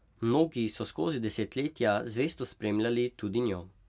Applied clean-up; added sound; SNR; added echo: none; none; none; none.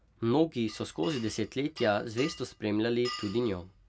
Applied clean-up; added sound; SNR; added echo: none; Glass; 16 dB; none.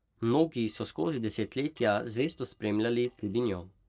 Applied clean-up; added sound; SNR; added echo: neural separator model SepFormer DNS4.